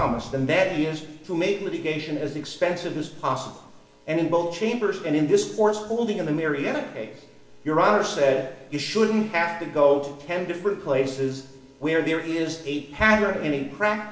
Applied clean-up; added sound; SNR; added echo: none; none; none; reverberation time 1.0 s.